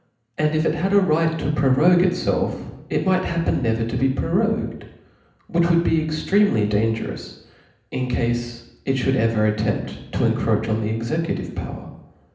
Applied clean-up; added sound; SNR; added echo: none; none; none; reverberation time 0.8 s.